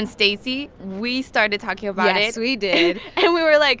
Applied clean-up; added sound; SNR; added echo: none; none; none; none.